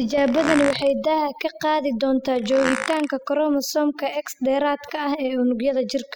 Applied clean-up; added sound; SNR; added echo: classical method spectral subtraction.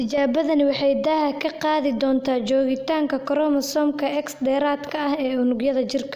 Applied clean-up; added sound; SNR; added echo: none; none; none; none.